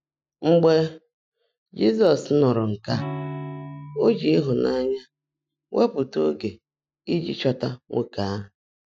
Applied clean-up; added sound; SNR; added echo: classical method Wiener filter.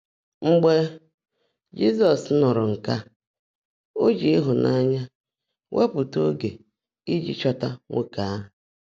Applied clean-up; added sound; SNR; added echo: none; none; none; none.